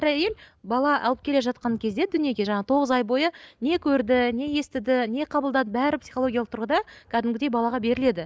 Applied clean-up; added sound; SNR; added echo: none; none; none; none.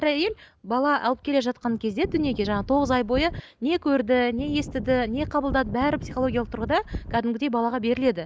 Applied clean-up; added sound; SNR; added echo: none; Wind; 10 dB; none.